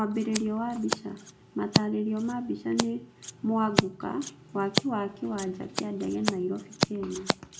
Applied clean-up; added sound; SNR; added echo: none; Scissors; 3 dB; reverberation time 0.3 s.